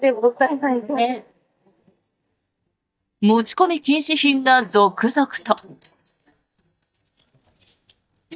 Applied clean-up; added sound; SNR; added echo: neural mask model DeepFilterNet 3.